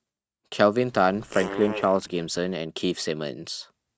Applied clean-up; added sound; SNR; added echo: neural mask model RNNoise.